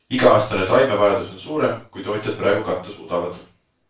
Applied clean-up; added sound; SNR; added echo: none; none; none; reverberation time 0.3 s.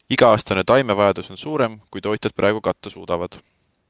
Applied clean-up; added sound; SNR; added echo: none; none; none; none.